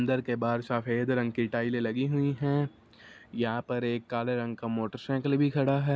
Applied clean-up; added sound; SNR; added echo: none; none; none; none.